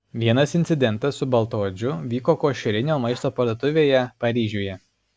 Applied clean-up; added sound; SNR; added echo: none; none; none; none.